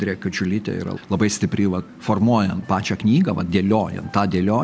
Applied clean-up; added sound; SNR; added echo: none; none; none; none.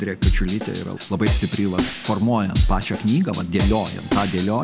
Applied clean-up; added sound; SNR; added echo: none; Drum kit; 0 dB; none.